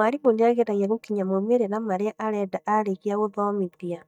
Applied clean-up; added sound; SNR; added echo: neural mask model DeepFilterNet 3.